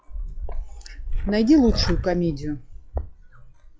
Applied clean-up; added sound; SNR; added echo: classical method log-MMSE.